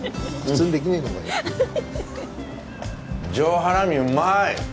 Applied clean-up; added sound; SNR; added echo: none; none; none; none.